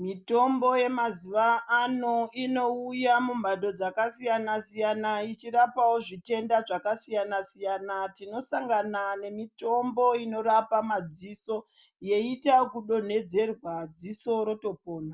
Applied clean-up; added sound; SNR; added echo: none; none; none; none.